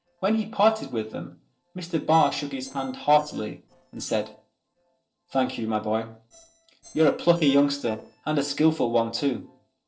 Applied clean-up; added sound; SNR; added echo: neural separator model SepFormer DNS4.